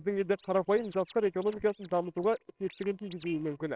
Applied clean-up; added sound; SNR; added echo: neural separator model SepFormer WHAMR!.